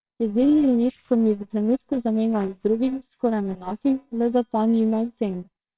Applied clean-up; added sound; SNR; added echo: neural separator model SepFormer WHAMR!.